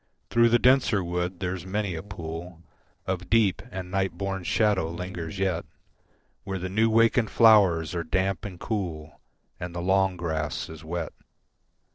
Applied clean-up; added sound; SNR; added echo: neural separator model SepFormer DNS4.